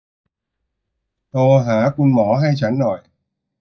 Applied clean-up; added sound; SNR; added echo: neural mask model DeepFilterNet 3.